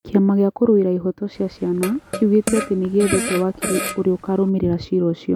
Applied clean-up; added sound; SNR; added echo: none; Fart; 9 dB; none.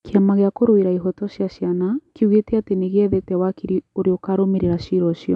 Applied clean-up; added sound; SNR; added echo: none; none; none; none.